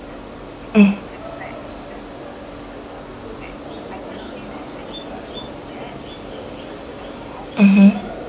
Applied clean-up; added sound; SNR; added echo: none; none; none; none.